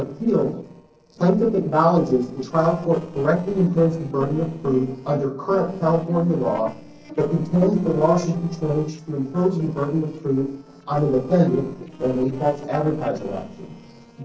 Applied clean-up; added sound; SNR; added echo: neural separator model SepFormer DNS4.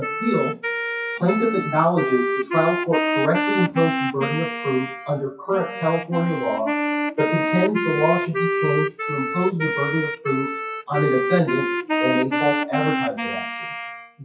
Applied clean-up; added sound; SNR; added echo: classical method WPE with log-MMSE.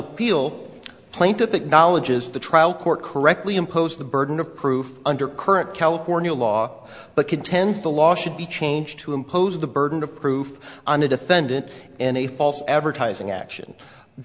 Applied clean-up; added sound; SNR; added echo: none; none; none; none.